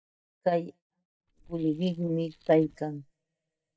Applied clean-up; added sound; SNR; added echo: neural mask model DeepFilterNet 3.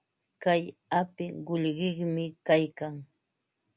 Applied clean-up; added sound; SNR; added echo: none; none; none; none.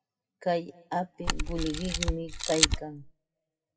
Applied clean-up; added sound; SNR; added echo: classical method WPE with log-MMSE.